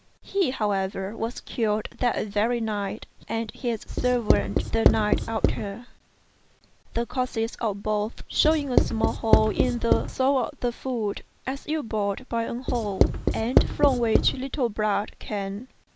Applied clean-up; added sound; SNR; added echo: none; Writing; -2 dB; none.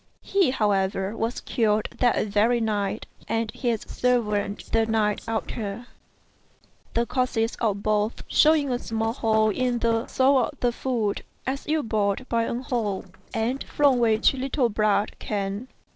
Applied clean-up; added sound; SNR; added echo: neural separator model SepFormer DNS4.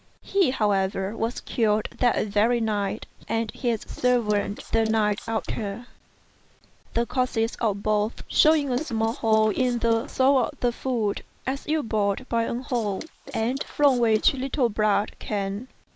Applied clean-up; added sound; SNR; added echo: neural mask model Resemble Enhance denoiser.